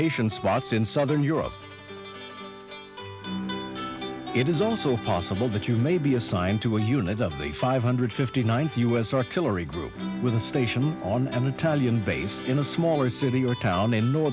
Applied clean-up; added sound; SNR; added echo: none; Bowed string instrument; 15 dB; none.